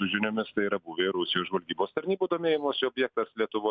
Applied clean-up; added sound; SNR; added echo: none; none; none; none.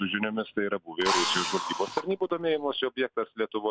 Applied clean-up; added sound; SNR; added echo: none; Drill; 2 dB; none.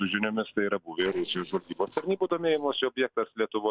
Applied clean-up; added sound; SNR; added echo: neural separator model SepFormer DNS4.